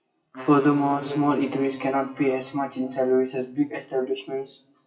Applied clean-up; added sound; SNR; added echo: classical method WPE with log-MMSE.